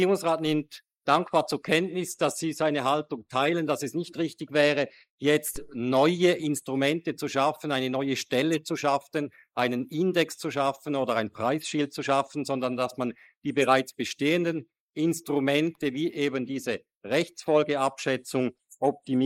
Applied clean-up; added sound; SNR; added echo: neural mask model Resemble Enhance denoiser.